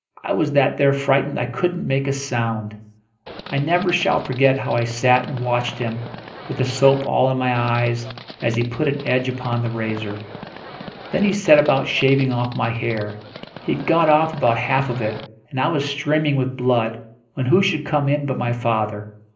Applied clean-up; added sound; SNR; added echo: none; Livestock, farm animals, working animals; 16 dB; reverberation time 0.5 s.